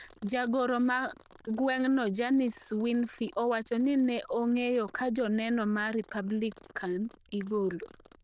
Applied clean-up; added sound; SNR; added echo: neural diffusion model UNIVERSE++.